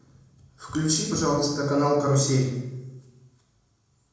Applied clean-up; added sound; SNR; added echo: none; none; none; reverberation time 0.9 s.